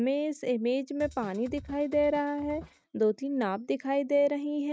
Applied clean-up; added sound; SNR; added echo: neural mask model RNNoise.